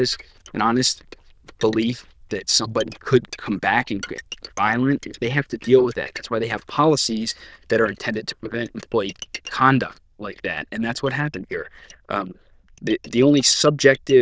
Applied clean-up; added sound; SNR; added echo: neural diffusion model UNIVERSE++.